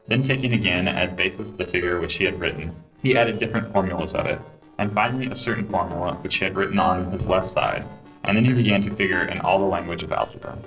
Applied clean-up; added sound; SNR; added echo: neural separator model SepFormer DNS4.